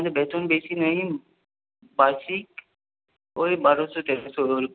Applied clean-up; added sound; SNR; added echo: none; none; none; none.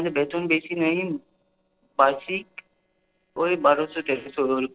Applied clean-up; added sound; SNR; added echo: neural separator model SepFormer DNS4.